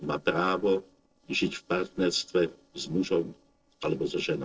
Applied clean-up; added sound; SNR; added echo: neural separator model SepFormer DNS4.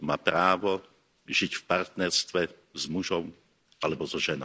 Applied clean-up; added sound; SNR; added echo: none; none; none; none.